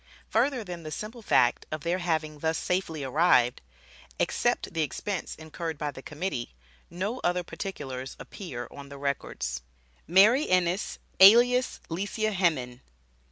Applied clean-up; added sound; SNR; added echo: none; none; none; none.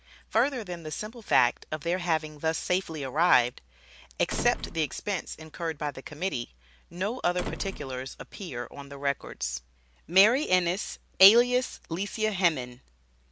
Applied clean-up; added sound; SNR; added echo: none; Slam; 11 dB; none.